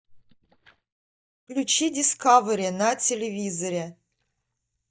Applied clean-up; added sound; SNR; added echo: neural mask model DeepFilterNet 3.